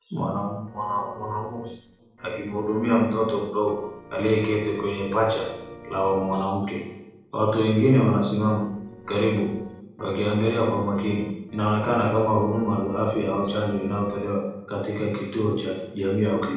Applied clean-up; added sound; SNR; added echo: neural separator model SepFormer DNS4.